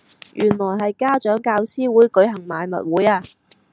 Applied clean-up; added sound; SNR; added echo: none; none; none; none.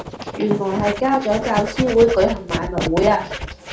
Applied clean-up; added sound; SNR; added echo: none; Writing; 8 dB; reverberation time 0.4 s.